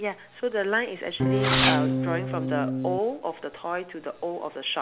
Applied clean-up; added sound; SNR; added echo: none; Fireworks + Electric guitar / Strum; -5 dB; none.